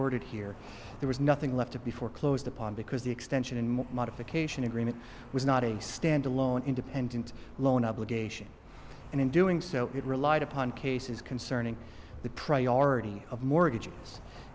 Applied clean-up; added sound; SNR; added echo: none; Traffic noise, roadway noise; 17 dB; none.